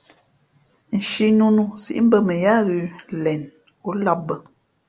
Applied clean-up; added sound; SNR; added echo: none; none; none; none.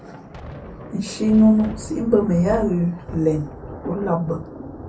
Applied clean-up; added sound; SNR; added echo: none; Thunder; 13 dB; reverberation time 0.3 s.